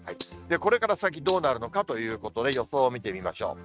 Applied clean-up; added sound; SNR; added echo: neural mask model RNNoise.